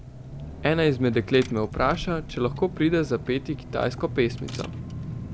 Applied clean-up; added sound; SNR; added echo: none; Engine / Car; 10 dB; none.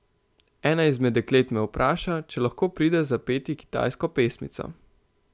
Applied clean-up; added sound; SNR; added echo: none; none; none; none.